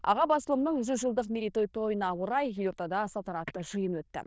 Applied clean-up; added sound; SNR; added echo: neural diffusion model UNIVERSE++.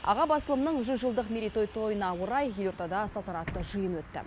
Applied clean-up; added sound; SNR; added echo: none; Bus; 15 dB; none.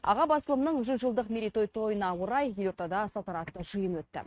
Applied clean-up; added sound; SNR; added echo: neural mask model RNNoise.